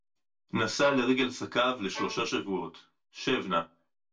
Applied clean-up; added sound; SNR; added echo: none; Bowed string instrument; 13 dB; reverberation time 0.2 s.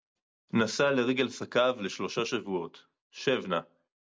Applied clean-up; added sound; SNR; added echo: none; none; none; none.